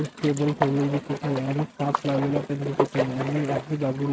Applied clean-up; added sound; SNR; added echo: neural mask model RNNoise.